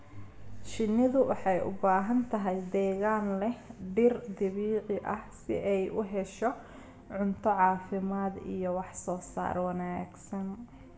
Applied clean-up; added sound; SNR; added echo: none; none; none; reverberation time 1.5 s.